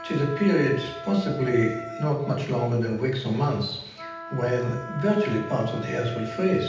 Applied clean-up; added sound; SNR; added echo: none; Wind instrument, woodwind instrument; 13 dB; reverberation time 0.8 s.